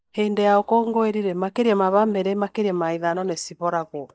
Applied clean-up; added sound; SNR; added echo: neural mask model DeepFilterNet 3.